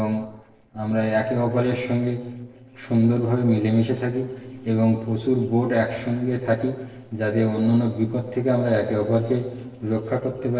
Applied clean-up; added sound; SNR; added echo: neural separator model SepFormer DNS4.